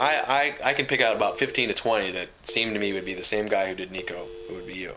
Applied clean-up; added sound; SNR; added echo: none; Telephone; 16 dB; none.